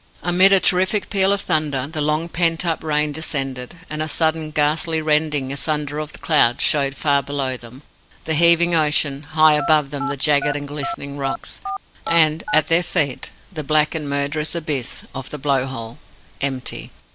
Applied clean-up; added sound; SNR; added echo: none; Telephone; 7 dB; none.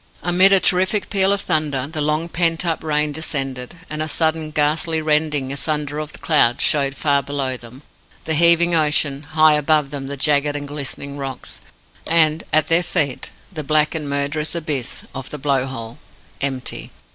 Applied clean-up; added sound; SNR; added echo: none; none; none; none.